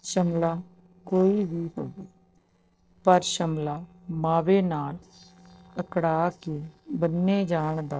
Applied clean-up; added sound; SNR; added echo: neural separator model SepFormer DNS4.